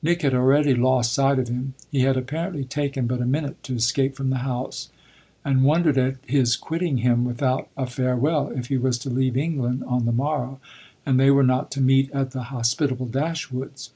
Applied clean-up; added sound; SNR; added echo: none; none; none; none.